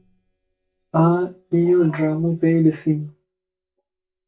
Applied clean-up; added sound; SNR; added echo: neural mask model DeepFilterNet 3.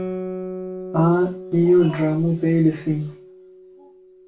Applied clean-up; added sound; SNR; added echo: none; Guitar; 12 dB; reverberation time 0.3 s.